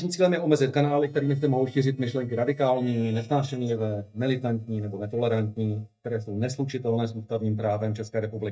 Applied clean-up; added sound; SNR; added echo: neural mask model DeepFilterNet 3.